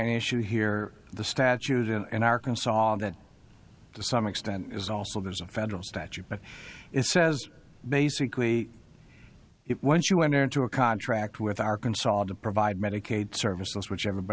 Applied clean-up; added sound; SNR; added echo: none; none; none; none.